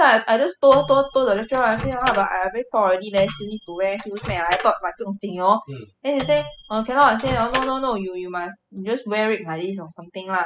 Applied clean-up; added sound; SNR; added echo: classical method spectral subtraction.